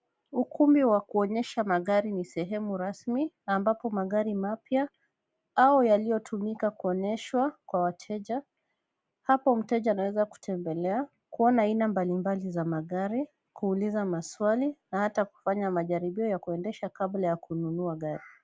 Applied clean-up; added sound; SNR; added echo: none; none; none; none.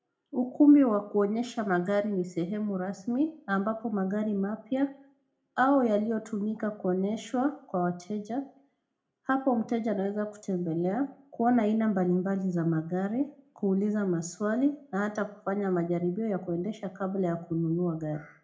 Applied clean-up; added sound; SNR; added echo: none; none; none; reverberation time 0.3 s.